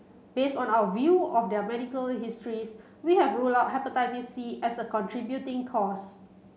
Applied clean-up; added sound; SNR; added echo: none; none; none; none.